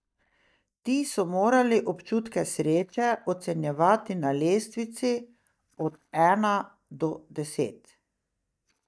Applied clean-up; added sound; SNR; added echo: neural mask model DeepFilterNet 3.